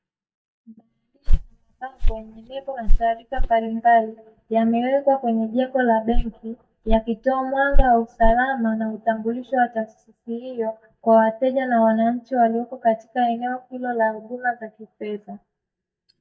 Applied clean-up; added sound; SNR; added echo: neural mask model DeepFilterNet 3.